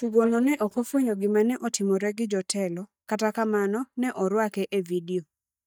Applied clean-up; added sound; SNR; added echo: neural mask model DeepFilterNet 3.